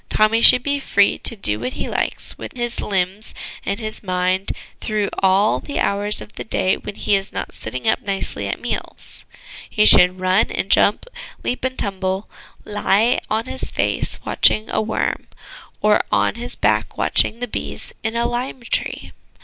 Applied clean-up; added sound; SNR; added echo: none; none; none; none.